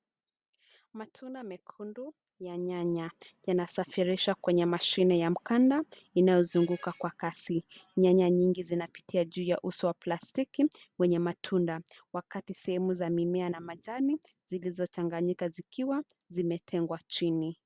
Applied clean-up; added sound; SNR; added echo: none; none; none; none.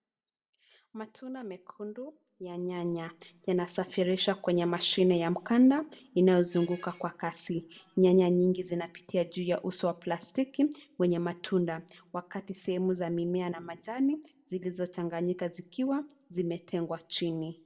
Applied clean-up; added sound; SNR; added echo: none; none; none; reverberation time 0.3 s.